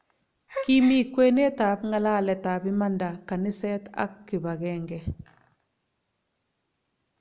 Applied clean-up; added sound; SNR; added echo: none; Gasp; 15 dB; none.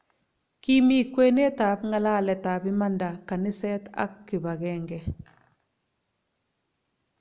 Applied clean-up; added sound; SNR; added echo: none; none; none; none.